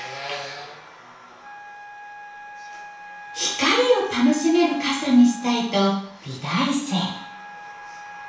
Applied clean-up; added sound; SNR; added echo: none; Wind instrument, woodwind instrument; 16 dB; reverberation time 0.7 s.